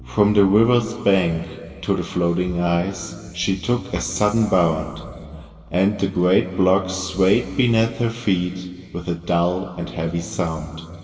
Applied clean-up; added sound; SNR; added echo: none; Bass guitar; 19 dB; reverberation time 2.3 s.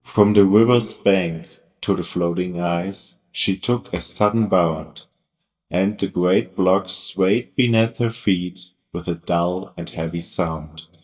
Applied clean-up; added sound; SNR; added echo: neural mask model DeepFilterNet 3.